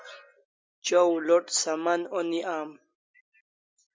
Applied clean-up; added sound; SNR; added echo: none; none; none; none.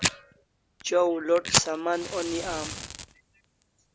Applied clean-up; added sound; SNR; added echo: none; Fire; 4 dB; none.